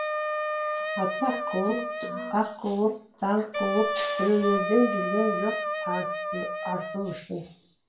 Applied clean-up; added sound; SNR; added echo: none; Wind instrument, woodwind instrument; 2 dB; reverberation time 0.3 s.